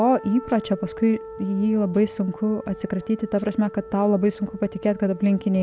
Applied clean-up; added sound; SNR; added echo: none; Wind instrument, woodwind instrument; 16 dB; none.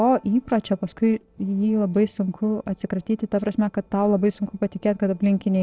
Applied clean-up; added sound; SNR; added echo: neural separator model SepFormer DNS4.